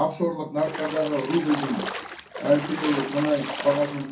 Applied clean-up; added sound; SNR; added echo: none; Splash, splatter; 9 dB; reverberation time 0.3 s.